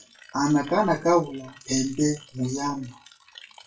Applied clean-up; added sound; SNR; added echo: classical method WPE with log-MMSE.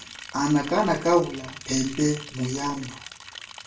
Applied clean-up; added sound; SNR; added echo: none; Liquid; 16 dB; reverberation time 0.3 s.